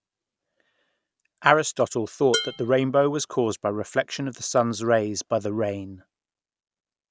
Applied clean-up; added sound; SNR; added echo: none; Dishes, pots, and pans; 7 dB; none.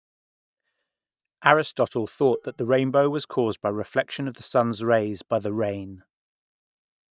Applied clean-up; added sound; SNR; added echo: neural mask model DeepFilterNet 3.